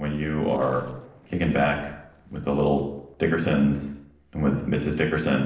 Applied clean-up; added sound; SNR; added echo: neural separator model SepFormer DNS4.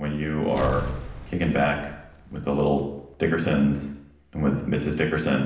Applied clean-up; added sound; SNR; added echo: none; Explosion; 14 dB; reverberation time 0.8 s.